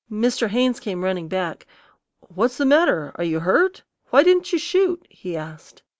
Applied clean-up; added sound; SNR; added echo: none; none; none; none.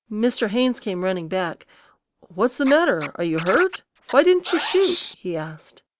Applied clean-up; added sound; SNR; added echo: none; Scratching (performance technique); 9 dB; none.